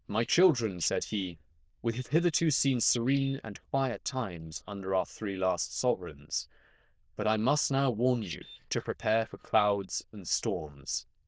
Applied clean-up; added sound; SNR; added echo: neural diffusion model UNIVERSE++.